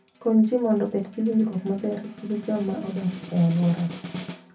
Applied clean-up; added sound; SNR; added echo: none; Snare drum; 16 dB; reverberation time 0.3 s.